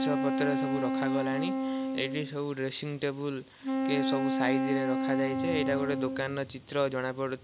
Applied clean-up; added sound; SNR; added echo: none; Wind instrument, woodwind instrument; -1 dB; none.